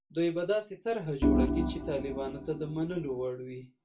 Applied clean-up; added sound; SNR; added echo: none; Organ; -2 dB; reverberation time 0.2 s.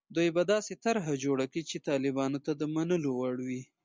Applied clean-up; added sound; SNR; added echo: none; none; none; none.